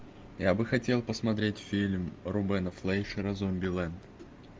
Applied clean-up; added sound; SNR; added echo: none; none; none; none.